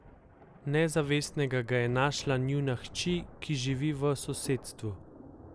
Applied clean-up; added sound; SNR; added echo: none; Thunder; 18 dB; none.